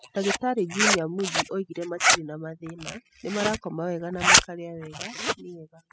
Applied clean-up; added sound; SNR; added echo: classical method spectral subtraction.